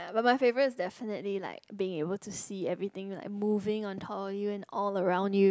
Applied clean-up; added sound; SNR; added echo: none; none; none; none.